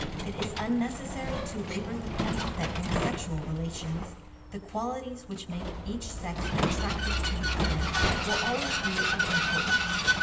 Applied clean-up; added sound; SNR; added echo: none; Vehicle; -5 dB; reverberation time 1.0 s.